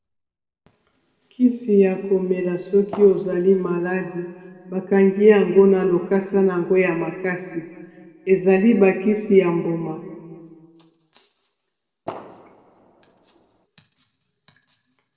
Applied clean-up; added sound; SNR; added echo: none; Fireworks; 20 dB; reverberation time 1.7 s.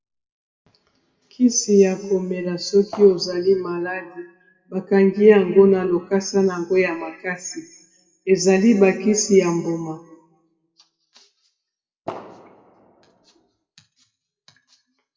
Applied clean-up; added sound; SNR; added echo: classical method WPE with log-MMSE.